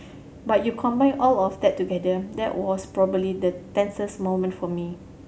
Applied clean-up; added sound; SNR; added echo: none; none; none; none.